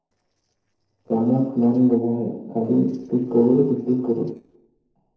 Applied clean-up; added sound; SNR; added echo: neural separator model SepFormer DNS4.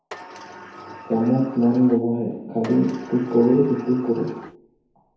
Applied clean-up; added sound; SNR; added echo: none; Sliding door; 19 dB; reverberation time 0.9 s.